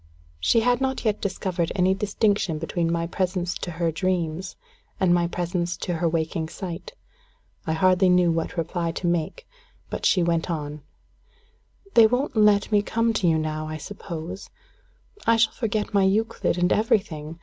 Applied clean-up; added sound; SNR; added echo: none; none; none; none.